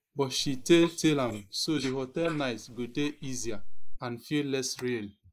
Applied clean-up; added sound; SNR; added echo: neural mask model Resemble Enhance denoiser.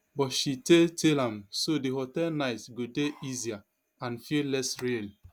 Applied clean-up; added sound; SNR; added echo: none; none; none; none.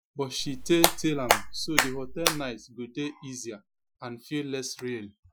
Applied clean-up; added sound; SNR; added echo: classical method Wiener filter.